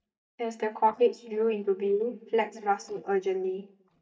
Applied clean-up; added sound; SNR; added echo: neural mask model DeepFilterNet 3.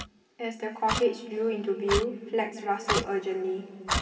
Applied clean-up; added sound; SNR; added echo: none; Clock; 5 dB; reverberation time 2.5 s.